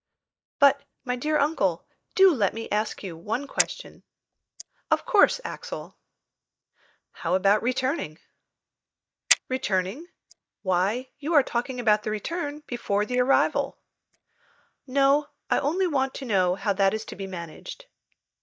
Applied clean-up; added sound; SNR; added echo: neural mask model DeepFilterNet 3.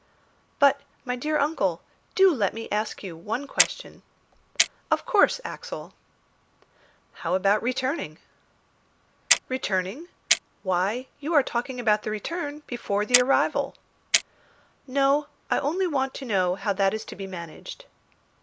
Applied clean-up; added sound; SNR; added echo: none; Clock; 3 dB; none.